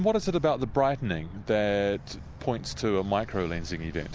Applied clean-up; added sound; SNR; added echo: none; none; none; none.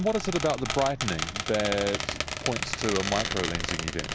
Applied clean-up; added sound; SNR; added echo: none; Squeak; 3 dB; none.